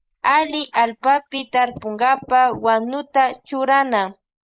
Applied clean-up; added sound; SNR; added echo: neural mask model Resemble Enhance denoiser.